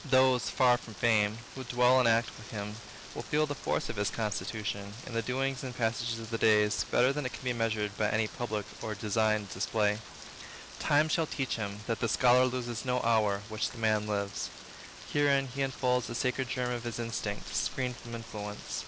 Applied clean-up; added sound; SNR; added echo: none; Rain; 14 dB; none.